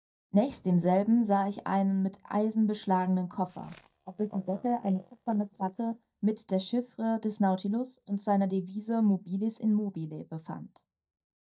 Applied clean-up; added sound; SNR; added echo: neural mask model DeepFilterNet 3.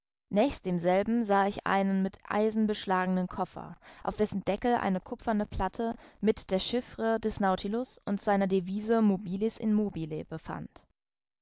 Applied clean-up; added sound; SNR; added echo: none; none; none; none.